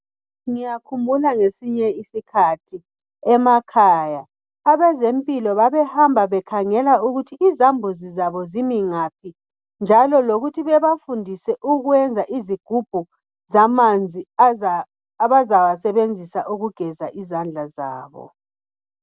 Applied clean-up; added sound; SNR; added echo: none; none; none; none.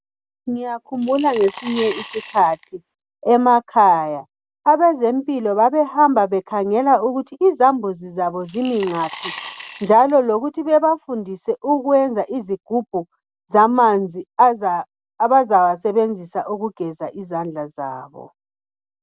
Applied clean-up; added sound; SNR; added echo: none; Coin (dropping) / Glass; 17 dB; none.